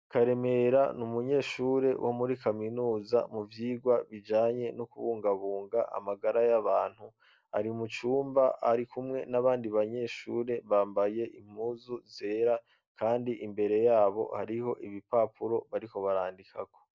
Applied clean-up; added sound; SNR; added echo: none; none; none; none.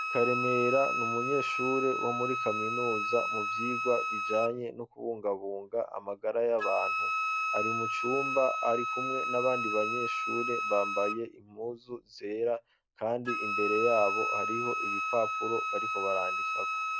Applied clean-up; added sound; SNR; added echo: none; Wind instrument, woodwind instrument; 1 dB; none.